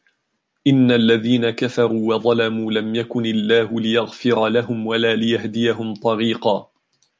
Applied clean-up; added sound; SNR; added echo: none; none; none; none.